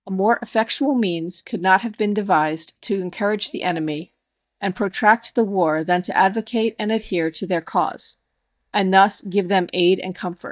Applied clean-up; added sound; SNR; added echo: neural mask model DeepFilterNet 3.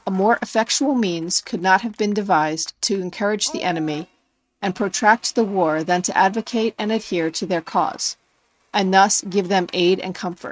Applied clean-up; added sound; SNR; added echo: neural mask model RNNoise.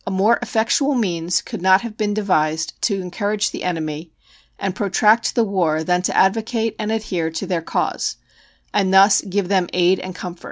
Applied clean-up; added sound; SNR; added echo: none; none; none; none.